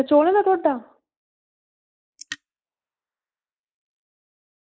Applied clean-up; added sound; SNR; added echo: neural mask model Resemble Enhance denoiser.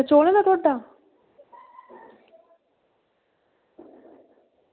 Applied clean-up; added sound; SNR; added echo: none; none; none; none.